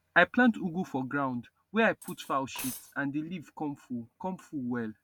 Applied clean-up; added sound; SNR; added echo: none; Cutlery, silverware; 17 dB; none.